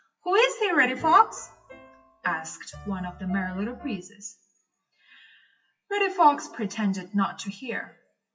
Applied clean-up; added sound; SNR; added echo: classical method WPE with log-MMSE.